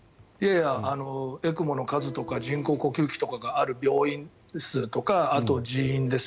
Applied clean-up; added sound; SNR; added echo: none; Piano; 20 dB; none.